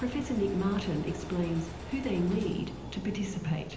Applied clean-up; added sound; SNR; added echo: none; Engine; 10 dB; reverberation time 0.9 s.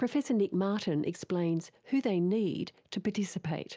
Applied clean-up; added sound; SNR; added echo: none; none; none; none.